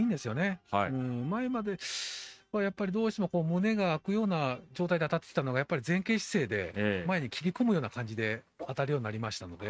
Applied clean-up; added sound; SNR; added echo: neural mask model RNNoise.